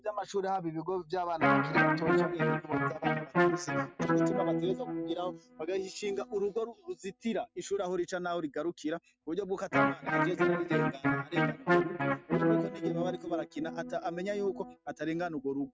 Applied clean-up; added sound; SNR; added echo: neural mask model RNNoise.